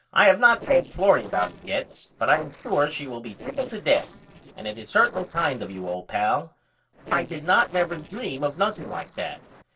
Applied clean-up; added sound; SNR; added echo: neural separator model SepFormer DNS4.